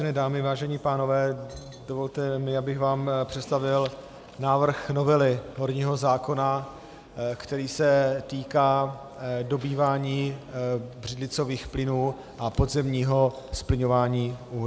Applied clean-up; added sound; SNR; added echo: none; none; none; none.